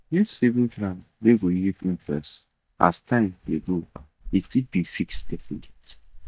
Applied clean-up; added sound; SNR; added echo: neural mask model DeepFilterNet 3.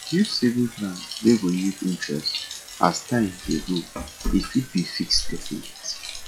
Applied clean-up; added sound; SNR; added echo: classical method log-MMSE.